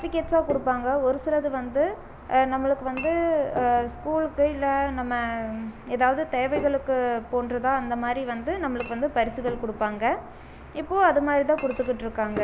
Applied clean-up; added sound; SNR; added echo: none; Chink, clink; 17 dB; none.